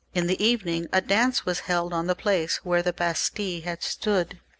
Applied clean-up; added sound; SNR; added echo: none; none; none; none.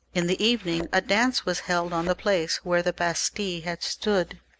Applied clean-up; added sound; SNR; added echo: none; Thump, thud; 17 dB; none.